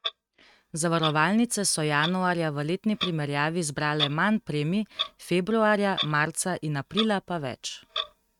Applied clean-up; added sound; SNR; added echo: neural mask model RNNoise.